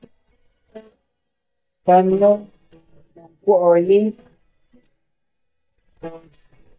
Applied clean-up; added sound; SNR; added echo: neural mask model DeepFilterNet 3.